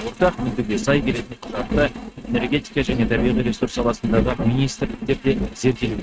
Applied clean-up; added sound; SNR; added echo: neural mask model RNNoise.